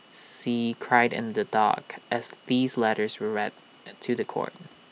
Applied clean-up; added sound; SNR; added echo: none; none; none; none.